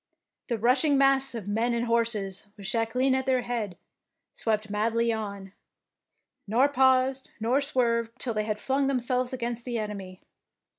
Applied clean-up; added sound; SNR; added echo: none; none; none; none.